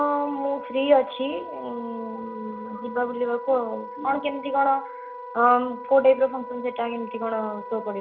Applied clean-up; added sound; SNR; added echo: none; Wind instrument, woodwind instrument; 13 dB; reverberation time 0.4 s.